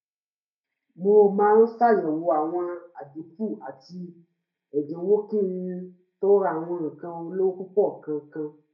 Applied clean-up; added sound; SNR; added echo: none; none; none; reverberation time 0.3 s.